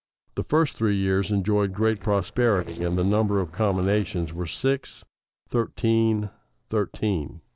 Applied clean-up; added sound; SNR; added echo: neural separator model SepFormer DNS4.